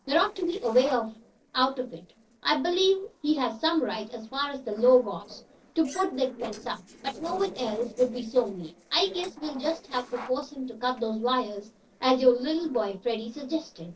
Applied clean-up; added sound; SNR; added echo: neural separator model SepFormer DNS4.